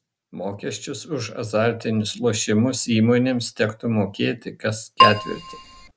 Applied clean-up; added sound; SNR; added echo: none; Keyboard (musical); -3 dB; none.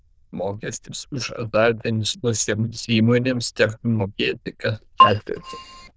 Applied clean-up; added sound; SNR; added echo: neural diffusion model UNIVERSE++.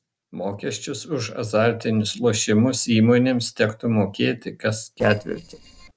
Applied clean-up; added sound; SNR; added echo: neural separator model SepFormer DNS4.